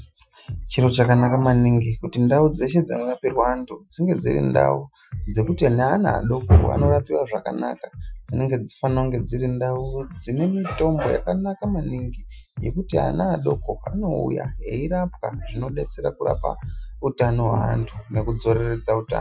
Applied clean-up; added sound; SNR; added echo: classical method Wiener filter.